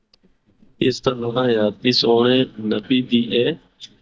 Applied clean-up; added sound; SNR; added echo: neural mask model DeepFilterNet 3.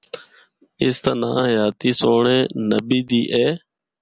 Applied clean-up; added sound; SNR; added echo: none; none; none; none.